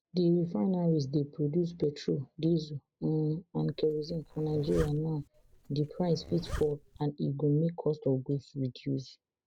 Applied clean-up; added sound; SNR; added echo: none; Zipper (clothing); 13 dB; none.